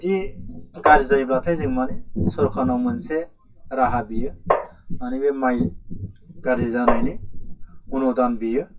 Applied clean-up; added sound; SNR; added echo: classical method WPE with log-MMSE.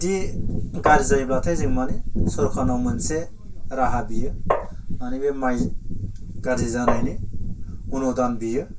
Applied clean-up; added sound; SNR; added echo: none; Tap; 5 dB; reverberation time 0.2 s.